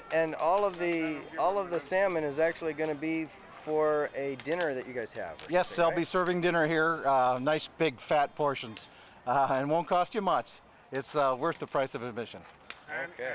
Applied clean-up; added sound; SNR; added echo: none; none; none; none.